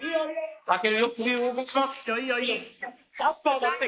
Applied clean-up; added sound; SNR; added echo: neural mask model Resemble Enhance denoiser.